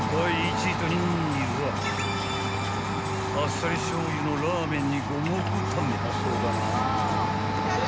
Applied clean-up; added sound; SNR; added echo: none; Domestic sounds, home sounds; -2 dB; none.